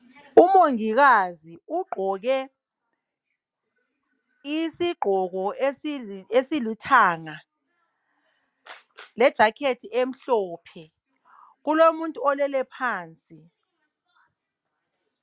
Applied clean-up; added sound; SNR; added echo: none; none; none; none.